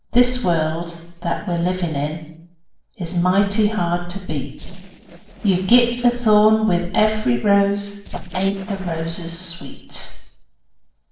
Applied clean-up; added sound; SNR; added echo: neural separator model SepFormer DNS4.